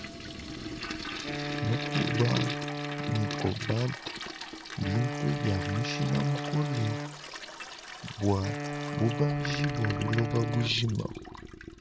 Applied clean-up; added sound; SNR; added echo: none; Toilet flush + Wind instrument, woodwind instrument; 4 dB; none.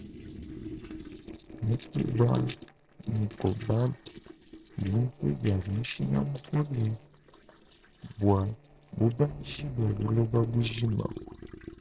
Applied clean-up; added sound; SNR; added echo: neural separator model SepFormer DNS4.